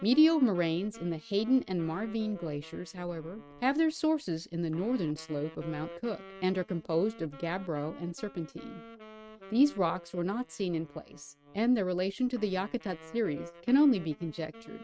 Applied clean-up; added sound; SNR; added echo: neural mask model RNNoise.